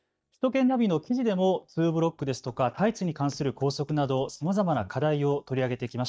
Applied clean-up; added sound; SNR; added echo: neural mask model DeepFilterNet 3.